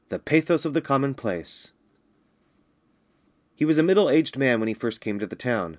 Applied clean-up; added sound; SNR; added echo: none; none; none; none.